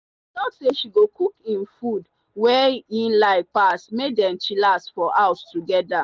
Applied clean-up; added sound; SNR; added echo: none; none; none; none.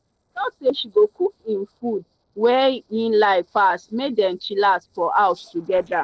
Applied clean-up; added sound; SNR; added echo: neural separator model SepFormer DNS4.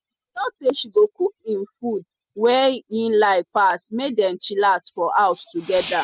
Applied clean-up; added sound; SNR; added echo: classical method spectral subtraction.